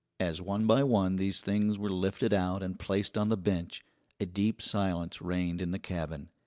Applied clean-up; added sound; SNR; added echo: none; none; none; none.